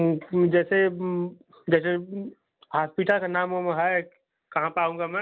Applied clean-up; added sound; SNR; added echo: none; none; none; none.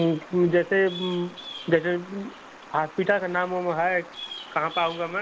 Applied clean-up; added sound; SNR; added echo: none; Bird vocalization, bird call, bird song; 16 dB; none.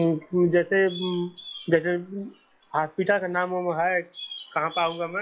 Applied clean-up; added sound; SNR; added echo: classical method log-MMSE.